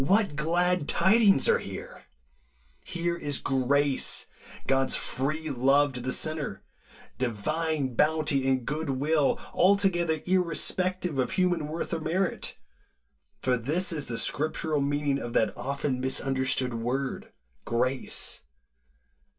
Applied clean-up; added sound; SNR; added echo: none; none; none; reverberation time 0.1 s.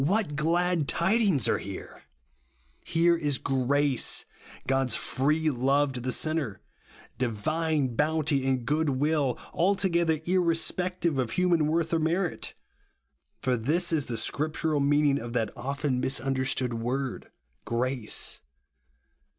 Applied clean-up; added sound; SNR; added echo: none; none; none; none.